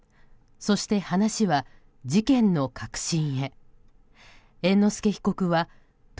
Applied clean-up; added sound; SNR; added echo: none; none; none; none.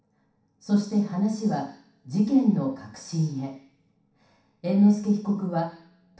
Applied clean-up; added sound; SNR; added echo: none; none; none; reverberation time 0.7 s.